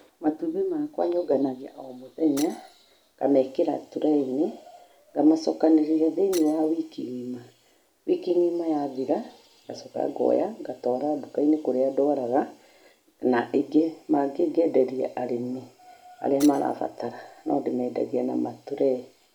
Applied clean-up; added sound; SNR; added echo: none; Shatter; 19 dB; none.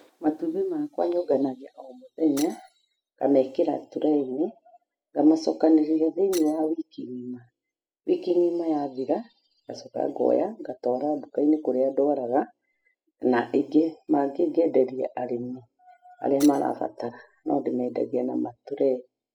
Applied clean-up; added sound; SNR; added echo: classical method spectral subtraction.